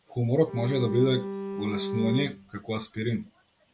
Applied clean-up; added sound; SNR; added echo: none; Bowed string instrument; 6 dB; none.